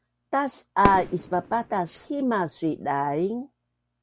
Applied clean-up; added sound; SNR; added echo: none; Fireworks; 9 dB; none.